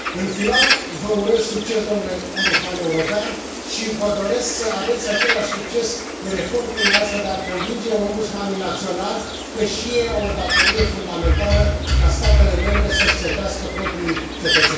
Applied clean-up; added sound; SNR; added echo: none; Bird; 3 dB; reverberation time 0.6 s.